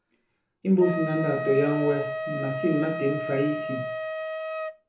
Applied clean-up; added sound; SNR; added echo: none; Wind instrument, woodwind instrument; 5 dB; reverberation time 0.6 s.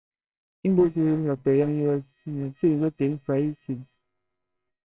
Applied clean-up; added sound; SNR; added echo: neural separator model SepFormer WHAMR!.